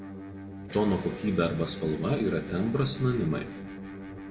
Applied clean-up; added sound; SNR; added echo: none; Electric guitar; 11 dB; reverberation time 1.0 s.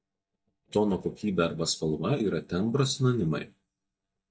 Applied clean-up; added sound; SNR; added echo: neural mask model DeepFilterNet 3.